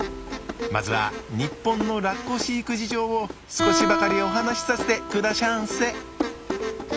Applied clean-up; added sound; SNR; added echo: none; Guitar; 6 dB; none.